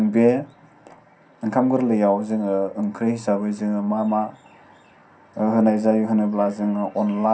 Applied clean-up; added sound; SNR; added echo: none; none; none; reverberation time 0.3 s.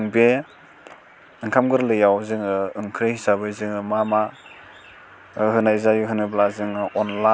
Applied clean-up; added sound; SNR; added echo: none; none; none; none.